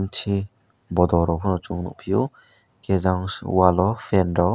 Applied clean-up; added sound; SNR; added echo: none; none; none; none.